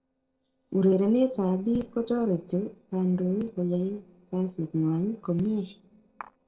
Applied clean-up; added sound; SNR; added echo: neural separator model SepFormer DNS4.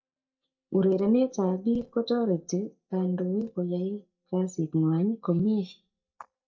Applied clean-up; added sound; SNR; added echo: neural mask model DeepFilterNet 3.